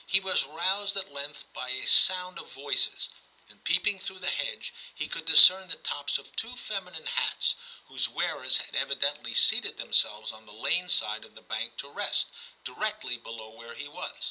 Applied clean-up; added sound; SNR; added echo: none; none; none; none.